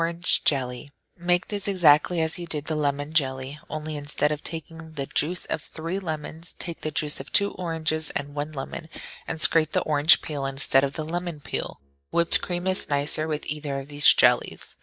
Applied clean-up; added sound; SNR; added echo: neural mask model DeepFilterNet 3.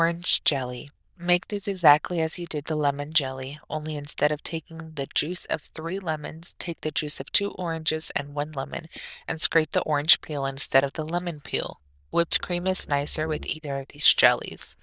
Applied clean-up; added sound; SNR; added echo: neural diffusion model UNIVERSE++.